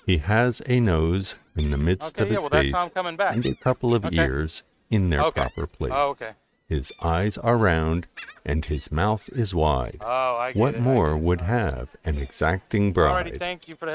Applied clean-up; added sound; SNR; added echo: neural mask model RNNoise.